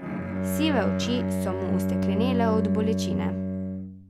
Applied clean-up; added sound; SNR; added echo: none; Bowed string instrument; -3 dB; none.